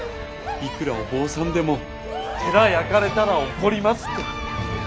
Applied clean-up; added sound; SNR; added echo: none; Crowd / Cheering; 11 dB; none.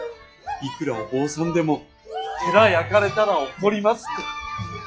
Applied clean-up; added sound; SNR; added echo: classical method log-MMSE.